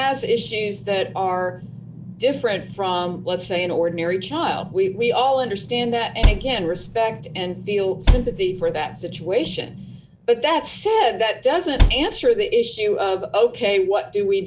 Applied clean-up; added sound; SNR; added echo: none; Cupboard open or close; -2 dB; none.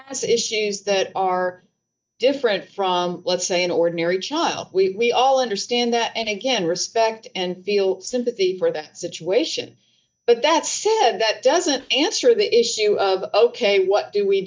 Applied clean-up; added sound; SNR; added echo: neural mask model DeepFilterNet 3.